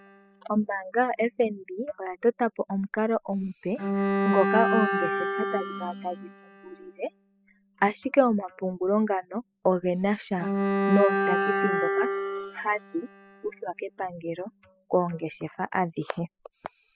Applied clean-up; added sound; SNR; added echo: classical method spectral subtraction.